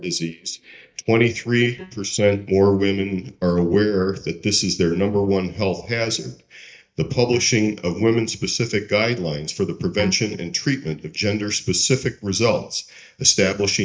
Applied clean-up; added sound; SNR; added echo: neural mask model DeepFilterNet 3.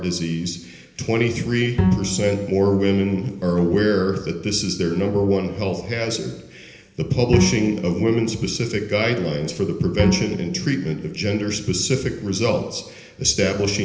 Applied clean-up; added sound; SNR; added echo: none; Bowed string instrument; 6 dB; reverberation time 0.8 s.